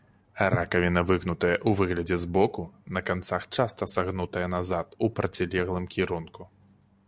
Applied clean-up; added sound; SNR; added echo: none; none; none; none.